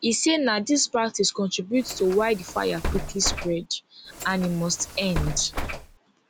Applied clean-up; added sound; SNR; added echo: none; Bus; 7 dB; none.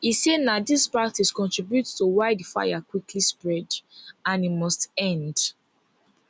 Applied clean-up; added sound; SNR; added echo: none; none; none; none.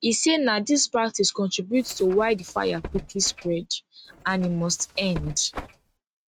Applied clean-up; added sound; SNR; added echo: neural mask model RNNoise.